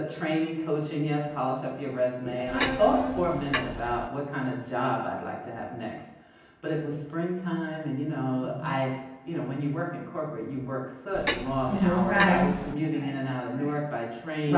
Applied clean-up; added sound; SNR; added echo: none; Clock; 3 dB; reverberation time 0.9 s.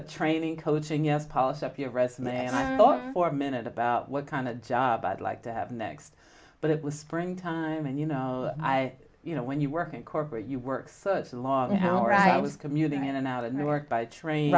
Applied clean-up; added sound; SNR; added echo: none; none; none; none.